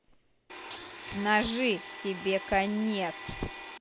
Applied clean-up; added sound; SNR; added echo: none; Domestic sounds, home sounds; 11 dB; none.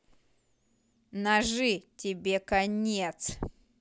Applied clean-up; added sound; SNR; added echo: none; none; none; none.